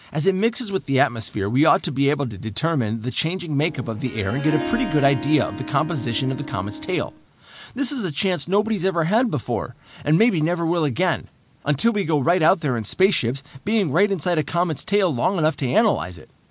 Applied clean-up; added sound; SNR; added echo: none; Harp; 9 dB; none.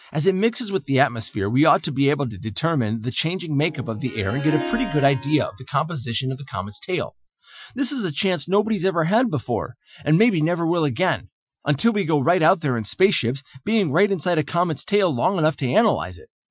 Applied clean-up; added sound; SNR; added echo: classical method Wiener filter.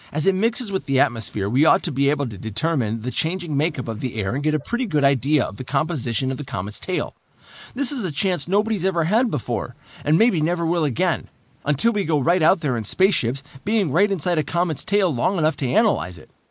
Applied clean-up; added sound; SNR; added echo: neural mask model Resemble Enhance denoiser.